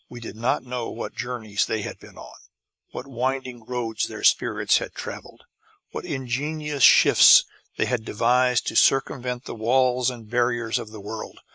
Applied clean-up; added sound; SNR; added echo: neural mask model Resemble Enhance denoiser.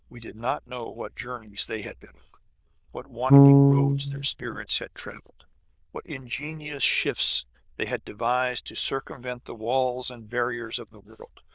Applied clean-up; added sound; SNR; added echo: neural diffusion model UNIVERSE++.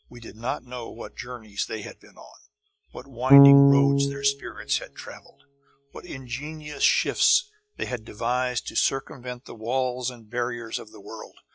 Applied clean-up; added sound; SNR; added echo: classical method log-MMSE.